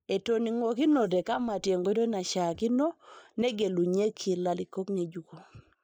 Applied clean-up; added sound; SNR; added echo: neural mask model Resemble Enhance denoiser.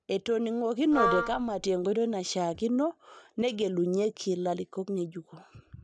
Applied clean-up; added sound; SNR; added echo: none; Wind instrument, woodwind instrument; 1 dB; none.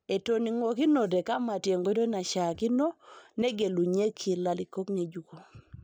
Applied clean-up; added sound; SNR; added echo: none; none; none; none.